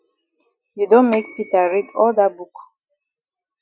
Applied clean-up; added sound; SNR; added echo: classical method Wiener filter.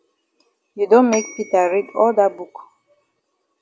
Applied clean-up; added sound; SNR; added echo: none; Bell / Telephone; 17 dB; none.